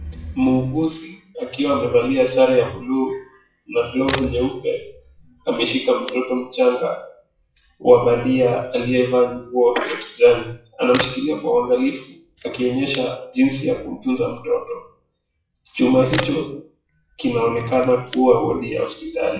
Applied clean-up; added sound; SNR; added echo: classical method WPE with log-MMSE.